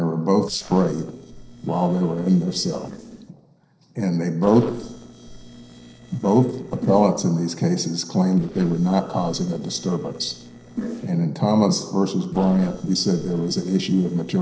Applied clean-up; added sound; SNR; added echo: neural separator model SepFormer DNS4.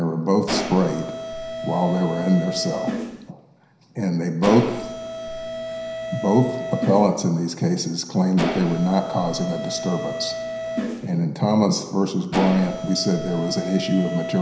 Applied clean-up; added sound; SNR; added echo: none; Mechanisms; 8 dB; reverberation time 0.9 s.